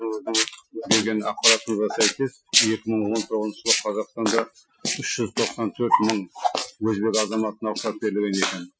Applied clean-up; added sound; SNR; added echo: classical method Wiener filter.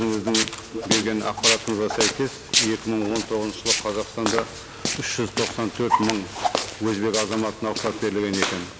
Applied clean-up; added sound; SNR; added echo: none; Walk, footsteps; 1 dB; none.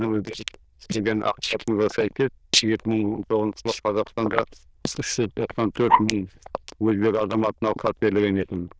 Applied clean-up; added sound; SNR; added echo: neural diffusion model UNIVERSE++.